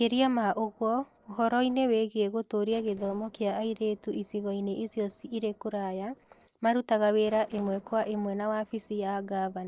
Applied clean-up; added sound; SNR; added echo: neural separator model SepFormer DNS4.